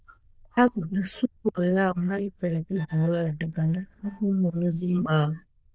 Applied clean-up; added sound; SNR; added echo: neural diffusion model UNIVERSE++.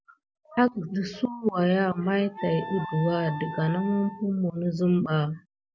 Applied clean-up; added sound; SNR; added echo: none; Wind instrument, woodwind instrument; 13 dB; none.